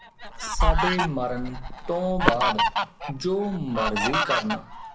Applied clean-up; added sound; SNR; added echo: none; Fowl; -3 dB; none.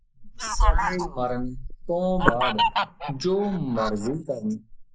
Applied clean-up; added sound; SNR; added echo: neural mask model Resemble Enhance denoiser.